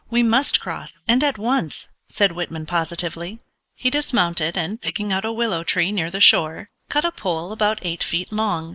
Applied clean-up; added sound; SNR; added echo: neural mask model Resemble Enhance denoiser.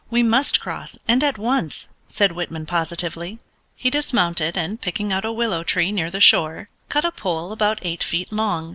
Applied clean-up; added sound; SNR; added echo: none; none; none; none.